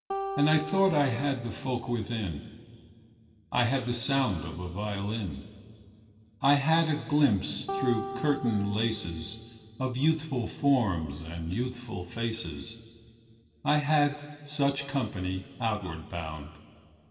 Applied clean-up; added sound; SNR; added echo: none; Acoustic guitar; 9 dB; reverberation time 2.5 s.